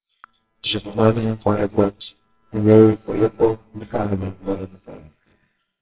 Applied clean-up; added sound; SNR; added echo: neural separator model SepFormer WHAMR!.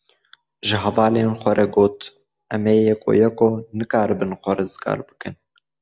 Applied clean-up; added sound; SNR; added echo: none; none; none; none.